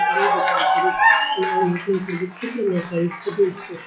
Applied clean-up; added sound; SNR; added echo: classical method log-MMSE.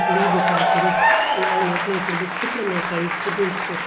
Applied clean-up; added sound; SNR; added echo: none; Applause / Cheering; -5 dB; none.